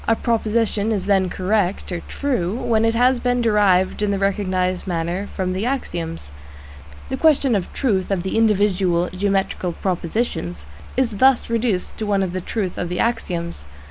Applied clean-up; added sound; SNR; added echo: none; none; none; none.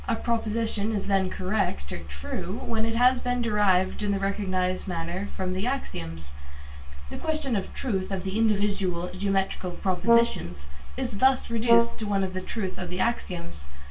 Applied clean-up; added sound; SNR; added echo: none; Brass instrument; 6 dB; reverberation time 0.2 s.